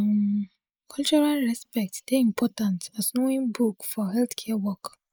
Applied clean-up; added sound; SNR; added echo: neural mask model Resemble Enhance denoiser.